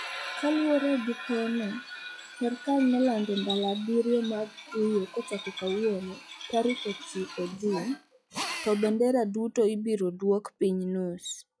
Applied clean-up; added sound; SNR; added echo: classical method log-MMSE.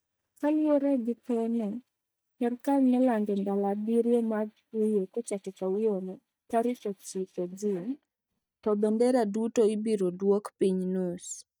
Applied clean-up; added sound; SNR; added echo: neural mask model DeepFilterNet 3.